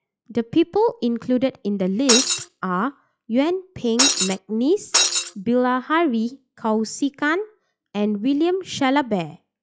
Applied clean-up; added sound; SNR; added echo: classical method log-MMSE.